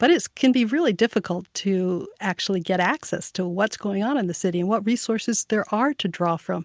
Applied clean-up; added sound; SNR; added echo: none; none; none; none.